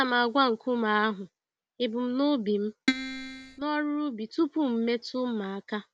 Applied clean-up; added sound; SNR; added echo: none; Keyboard (musical); 3 dB; none.